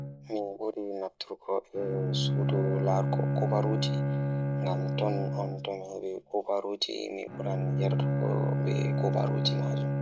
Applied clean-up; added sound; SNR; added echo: none; Bowed string instrument; -4 dB; none.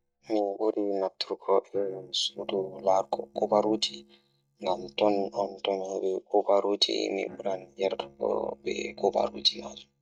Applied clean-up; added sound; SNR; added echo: neural mask model DeepFilterNet 3.